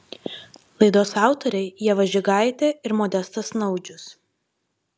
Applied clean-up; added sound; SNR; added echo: none; none; none; none.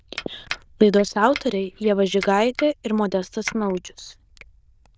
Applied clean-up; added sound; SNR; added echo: neural diffusion model UNIVERSE++.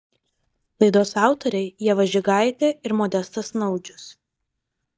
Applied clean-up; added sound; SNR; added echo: neural mask model DeepFilterNet 3.